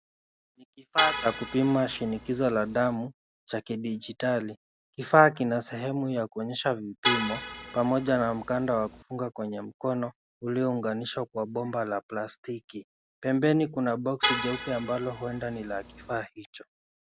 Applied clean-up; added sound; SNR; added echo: none; Vehicle horn, car horn, honking; 5 dB; none.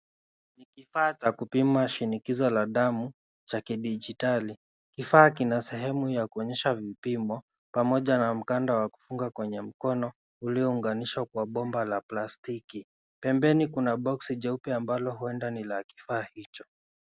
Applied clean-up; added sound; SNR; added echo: none; none; none; none.